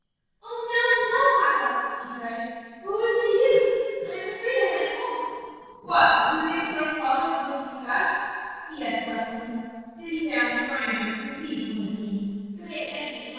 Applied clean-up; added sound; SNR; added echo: neural separator model SepFormer DNS4.